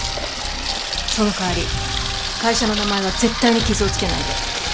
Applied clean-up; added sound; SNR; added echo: none; Sink (filling or washing) / Water tap, faucet; 3 dB; none.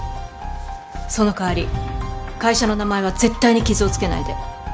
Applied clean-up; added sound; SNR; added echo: none; none; none; none.